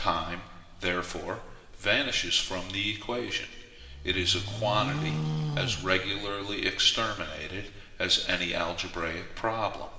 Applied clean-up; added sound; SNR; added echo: none; Livestock, farm animals, working animals; 4 dB; reverberation time 1.9 s.